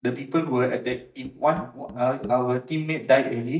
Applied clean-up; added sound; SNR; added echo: neural mask model DeepFilterNet 3.